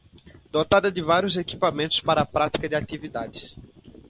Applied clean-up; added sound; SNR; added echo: none; none; none; none.